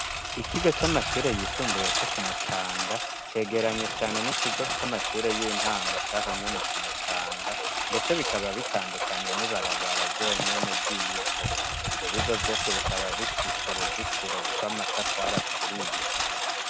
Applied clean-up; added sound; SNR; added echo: none; Engine; -4 dB; none.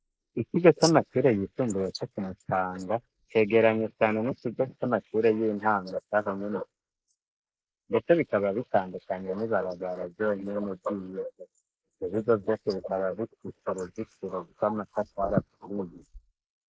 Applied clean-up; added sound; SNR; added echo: neural mask model Resemble Enhance denoiser.